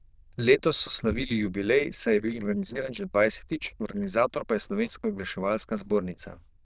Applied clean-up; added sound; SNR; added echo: neural diffusion model UNIVERSE++.